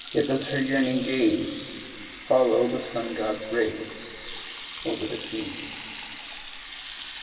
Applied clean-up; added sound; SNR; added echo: none; Sink (filling or washing) / Water tap, faucet; 11 dB; reverberation time 2.3 s.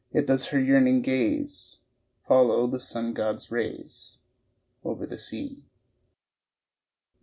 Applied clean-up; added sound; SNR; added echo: none; none; none; none.